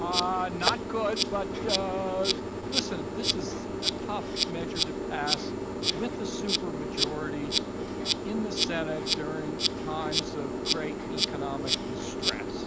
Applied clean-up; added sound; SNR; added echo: none; Insect; -4 dB; none.